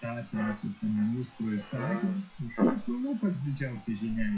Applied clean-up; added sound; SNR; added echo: classical method log-MMSE.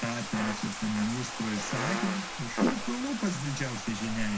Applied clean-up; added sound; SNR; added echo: none; Bathtub (filling or washing) + Fart; 2 dB; none.